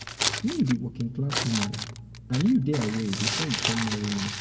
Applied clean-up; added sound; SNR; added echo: none; Crumpling, crinkling; 4 dB; reverberation time 1.1 s.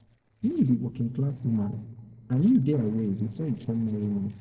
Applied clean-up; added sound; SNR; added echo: neural separator model SepFormer DNS4.